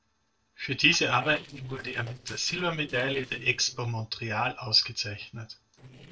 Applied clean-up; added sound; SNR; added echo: neural separator model SepFormer DNS4.